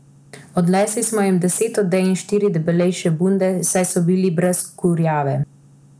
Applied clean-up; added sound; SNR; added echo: none; none; none; none.